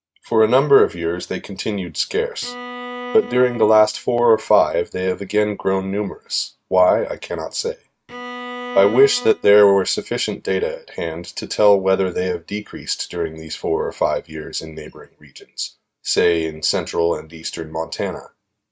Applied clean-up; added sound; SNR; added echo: neural mask model RNNoise.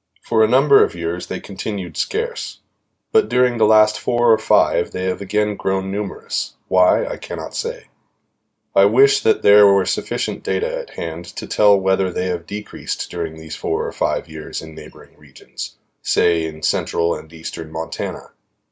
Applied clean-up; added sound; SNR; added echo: none; none; none; none.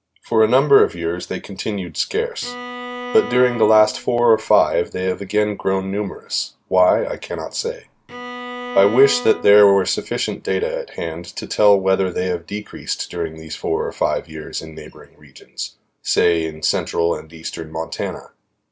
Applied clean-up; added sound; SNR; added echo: none; Bowed string instrument; 12 dB; none.